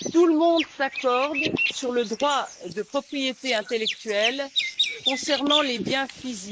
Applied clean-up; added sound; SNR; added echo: neural mask model Resemble Enhance denoiser.